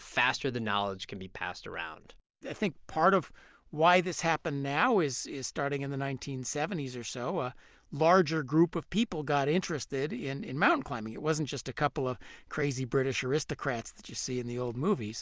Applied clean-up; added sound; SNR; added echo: none; none; none; none.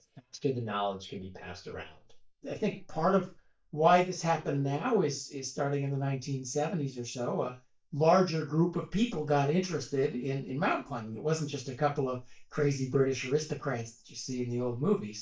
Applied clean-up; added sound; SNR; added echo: neural mask model DeepFilterNet 3.